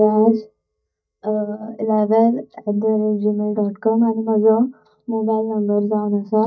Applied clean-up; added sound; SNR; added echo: neural mask model DeepFilterNet 3.